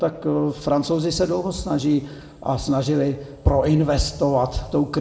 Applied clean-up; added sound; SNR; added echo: none; none; none; reverberation time 0.9 s.